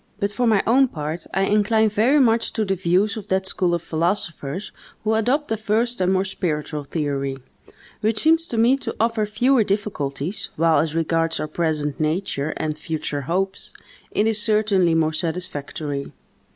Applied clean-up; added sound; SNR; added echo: none; none; none; none.